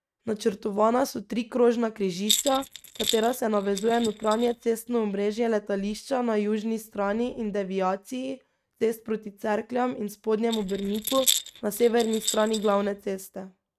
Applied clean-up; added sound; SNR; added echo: neural mask model RNNoise.